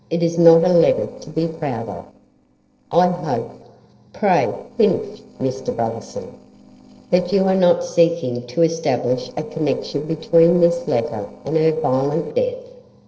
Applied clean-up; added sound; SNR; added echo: neural separator model SepFormer DNS4.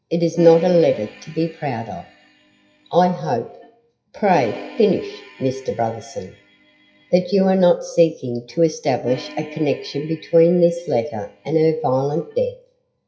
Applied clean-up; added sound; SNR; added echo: classical method WPE with log-MMSE.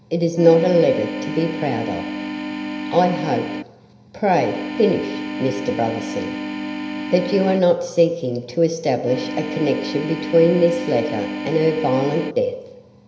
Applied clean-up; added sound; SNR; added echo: none; Organ; 7 dB; reverberation time 0.9 s.